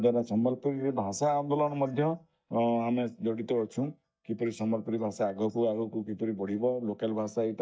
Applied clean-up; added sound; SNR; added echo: neural mask model DeepFilterNet 3.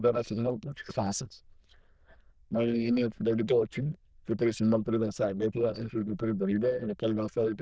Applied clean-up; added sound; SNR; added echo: neural diffusion model UNIVERSE++.